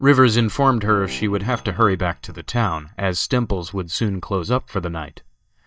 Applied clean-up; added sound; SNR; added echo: neural mask model DeepFilterNet 3.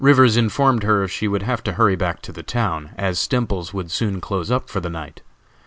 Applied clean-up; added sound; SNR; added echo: none; none; none; none.